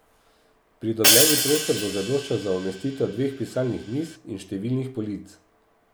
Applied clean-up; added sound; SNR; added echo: none; Hi-hat; -2 dB; none.